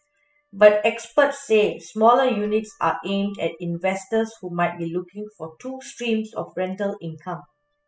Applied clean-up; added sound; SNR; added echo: classical method spectral subtraction.